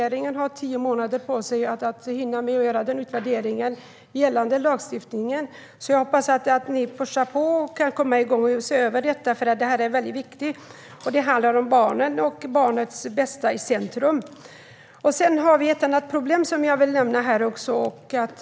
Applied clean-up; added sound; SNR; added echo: none; none; none; none.